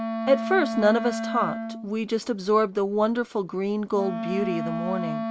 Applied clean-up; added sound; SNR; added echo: none; Wind instrument, woodwind instrument; 6 dB; none.